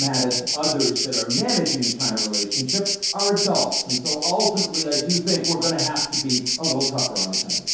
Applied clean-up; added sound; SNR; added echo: none; Insect; 0 dB; reverberation time 0.8 s.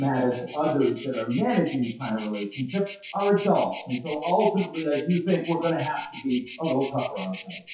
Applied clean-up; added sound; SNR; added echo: classical method WPE with log-MMSE.